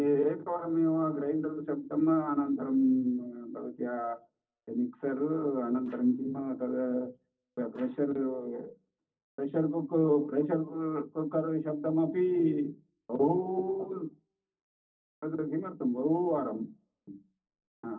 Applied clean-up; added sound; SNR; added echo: neural separator model SepFormer DNS4.